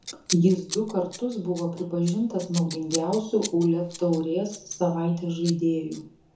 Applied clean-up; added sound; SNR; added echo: none; Scissors; 14 dB; reverberation time 0.5 s.